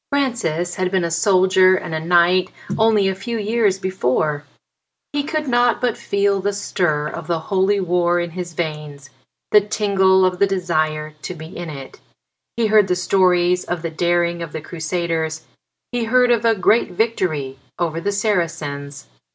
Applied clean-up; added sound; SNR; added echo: none; none; none; none.